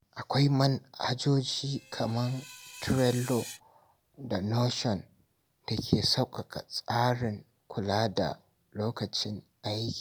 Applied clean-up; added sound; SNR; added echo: none; Screech; 17 dB; none.